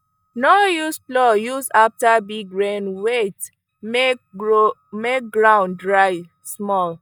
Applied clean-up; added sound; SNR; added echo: neural mask model DeepFilterNet 3.